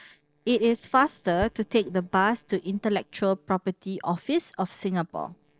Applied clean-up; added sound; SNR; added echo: neural separator model SepFormer DNS4.